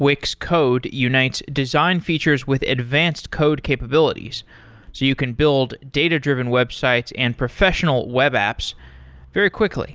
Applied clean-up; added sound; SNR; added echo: none; none; none; none.